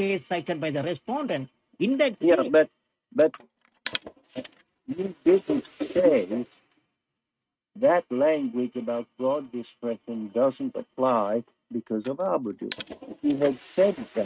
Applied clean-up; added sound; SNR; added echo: neural mask model RNNoise.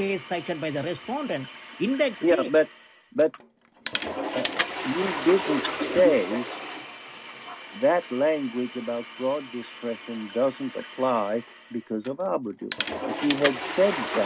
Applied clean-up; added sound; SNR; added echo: none; Toilet flush / Water; 8 dB; none.